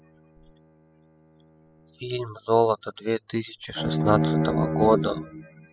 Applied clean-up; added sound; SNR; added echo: classical method spectral subtraction.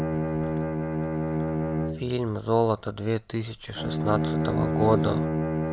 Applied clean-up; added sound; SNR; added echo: none; Bowed string instrument; -1 dB; none.